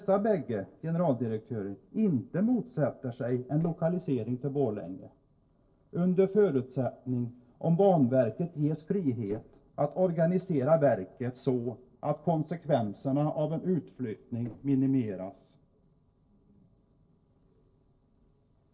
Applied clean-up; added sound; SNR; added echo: neural separator model SepFormer DNS4.